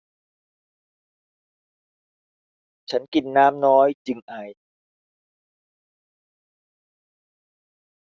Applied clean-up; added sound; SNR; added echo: none; none; none; none.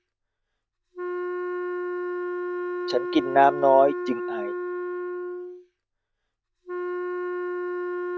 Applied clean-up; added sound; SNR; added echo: none; Wind instrument, woodwind instrument; 3 dB; none.